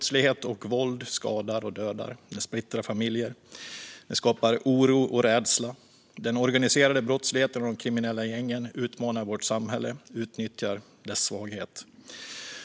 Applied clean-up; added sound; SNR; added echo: none; none; none; none.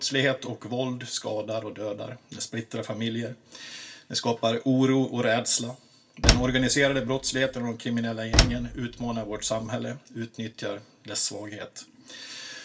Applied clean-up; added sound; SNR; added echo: none; Slam; -2 dB; reverberation time 0.2 s.